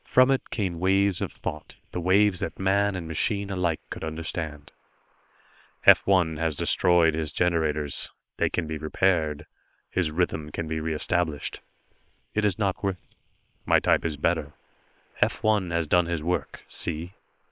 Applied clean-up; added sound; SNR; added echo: neural separator model SepFormer WHAM!.